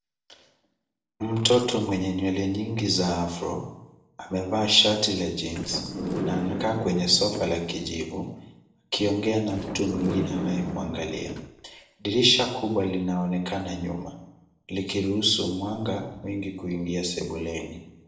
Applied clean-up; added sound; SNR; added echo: neural separator model SepFormer DNS4.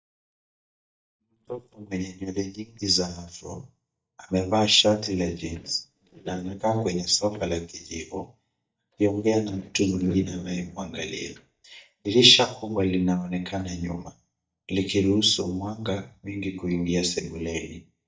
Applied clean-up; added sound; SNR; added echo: neural mask model DeepFilterNet 3.